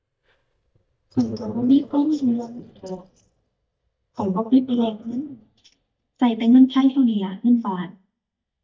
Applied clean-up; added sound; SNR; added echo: neural mask model DeepFilterNet 3.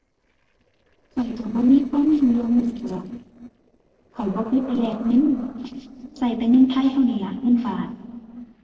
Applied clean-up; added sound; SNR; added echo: neural separator model SepFormer DNS4.